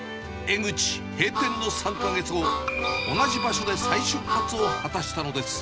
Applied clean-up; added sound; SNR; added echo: none; Harmonica; 2 dB; none.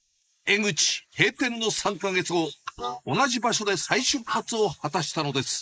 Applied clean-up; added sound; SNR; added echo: neural mask model Resemble Enhance denoiser.